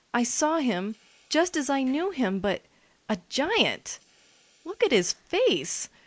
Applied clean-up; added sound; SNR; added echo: neural mask model Resemble Enhance denoiser.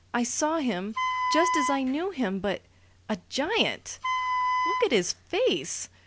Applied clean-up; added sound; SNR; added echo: none; Wind instrument, woodwind instrument; 0 dB; none.